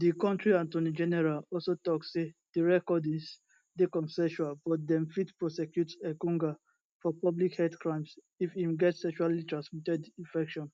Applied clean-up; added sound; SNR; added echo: none; none; none; none.